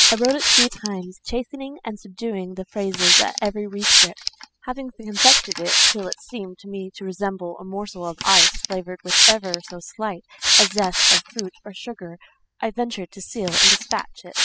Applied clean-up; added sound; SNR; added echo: classical method spectral subtraction.